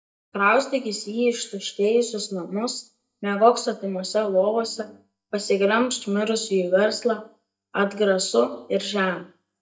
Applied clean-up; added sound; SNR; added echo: neural mask model DeepFilterNet 3.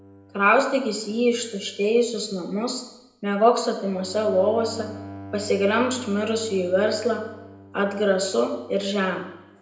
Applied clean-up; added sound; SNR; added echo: none; Bowed string instrument; 20 dB; reverberation time 0.8 s.